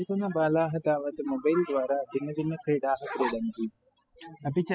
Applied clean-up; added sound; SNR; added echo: classical method spectral subtraction.